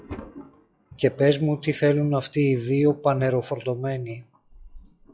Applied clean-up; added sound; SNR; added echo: classical method log-MMSE.